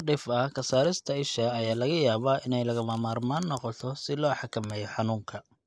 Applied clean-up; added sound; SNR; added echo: neural mask model Resemble Enhance denoiser.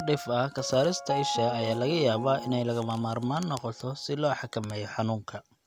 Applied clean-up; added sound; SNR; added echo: none; Piano; 10 dB; none.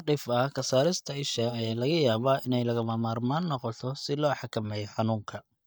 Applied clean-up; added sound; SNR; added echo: neural mask model DeepFilterNet 3.